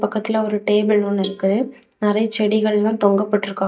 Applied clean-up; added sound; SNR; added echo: neural mask model DeepFilterNet 3.